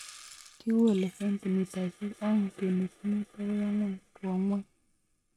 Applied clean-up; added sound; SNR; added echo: neural mask model RNNoise.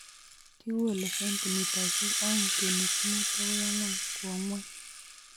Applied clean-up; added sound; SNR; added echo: none; Rattle (instrument); -3 dB; none.